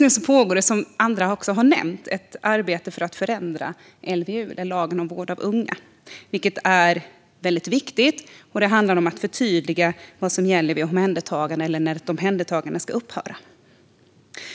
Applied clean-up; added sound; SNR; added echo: none; none; none; none.